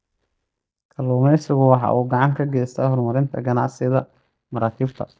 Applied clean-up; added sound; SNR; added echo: neural mask model DeepFilterNet 3.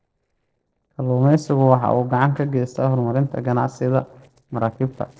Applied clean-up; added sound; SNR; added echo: neural separator model SepFormer DNS4.